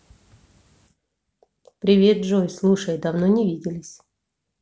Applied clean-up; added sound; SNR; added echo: none; none; none; none.